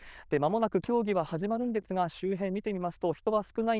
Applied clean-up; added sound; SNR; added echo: neural diffusion model UNIVERSE++.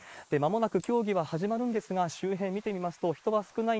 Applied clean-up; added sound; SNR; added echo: neural mask model Resemble Enhance denoiser.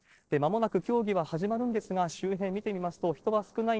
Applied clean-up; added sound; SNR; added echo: neural separator model SepFormer DNS4.